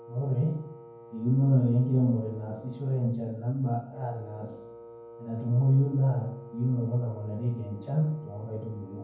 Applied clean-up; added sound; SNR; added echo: none; Wind instrument, woodwind instrument; 19 dB; reverberation time 0.9 s.